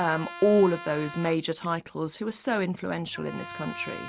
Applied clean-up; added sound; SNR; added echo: none; Trumpet; 15 dB; none.